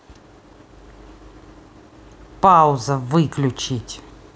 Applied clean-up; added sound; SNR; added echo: none; none; none; none.